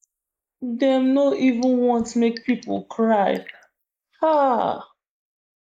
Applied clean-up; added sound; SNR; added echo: neural mask model Resemble Enhance denoiser.